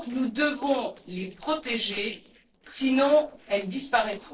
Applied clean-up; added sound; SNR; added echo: neural separator model SepFormer DNS4.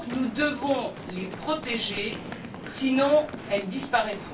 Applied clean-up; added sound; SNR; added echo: none; Run; 11 dB; reverberation time 0.2 s.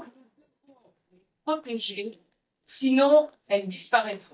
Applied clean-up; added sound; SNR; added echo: neural mask model DeepFilterNet 3.